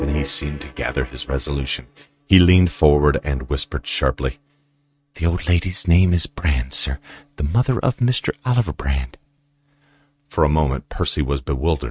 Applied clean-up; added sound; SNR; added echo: neural mask model RNNoise.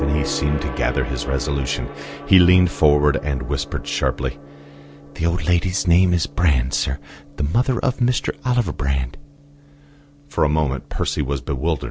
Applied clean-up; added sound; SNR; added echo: none; Gong; 15 dB; none.